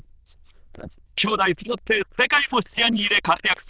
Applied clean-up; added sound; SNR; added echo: neural diffusion model UNIVERSE++.